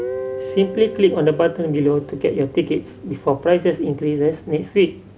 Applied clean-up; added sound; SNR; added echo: none; Guitar; 14 dB; none.